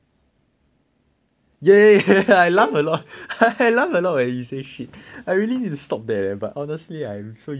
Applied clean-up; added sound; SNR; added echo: none; Bowed string instrument; 12 dB; none.